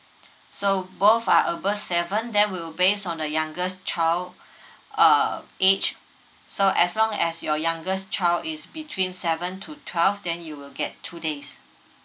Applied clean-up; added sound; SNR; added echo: none; none; none; none.